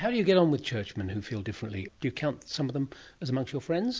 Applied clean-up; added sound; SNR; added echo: none; none; none; none.